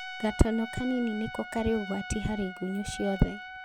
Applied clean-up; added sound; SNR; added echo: none; Trumpet; 12 dB; none.